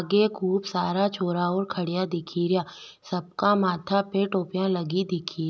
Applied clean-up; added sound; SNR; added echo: none; none; none; none.